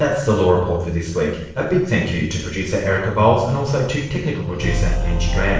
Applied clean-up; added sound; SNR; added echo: neural separator model SepFormer DNS4.